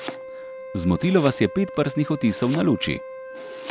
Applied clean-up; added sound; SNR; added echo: none; Domestic sounds, home sounds + Wind instrument, woodwind instrument; 12 dB; none.